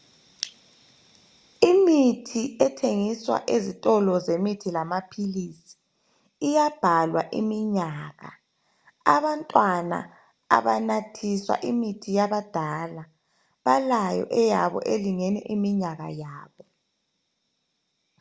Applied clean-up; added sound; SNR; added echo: none; none; none; none.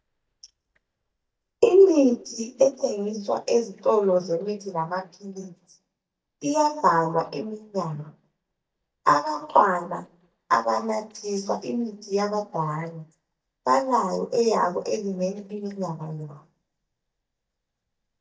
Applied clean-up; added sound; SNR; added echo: neural mask model DeepFilterNet 3.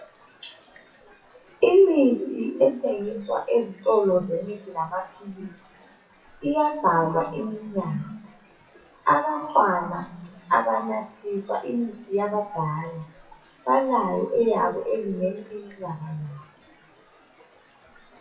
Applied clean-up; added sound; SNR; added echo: classical method WPE with log-MMSE.